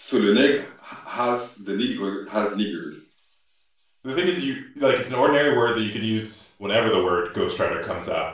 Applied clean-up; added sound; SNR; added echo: none; none; none; reverberation time 0.4 s.